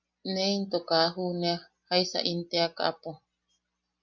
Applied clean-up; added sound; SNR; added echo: none; none; none; none.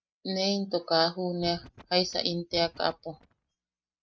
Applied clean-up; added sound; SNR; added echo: neural mask model RNNoise.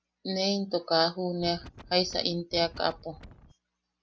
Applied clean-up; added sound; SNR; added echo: none; Wind; 18 dB; none.